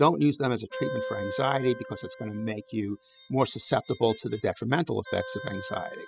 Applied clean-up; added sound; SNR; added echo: classical method spectral subtraction.